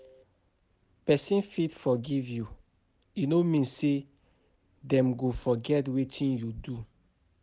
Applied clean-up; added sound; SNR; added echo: none; none; none; none.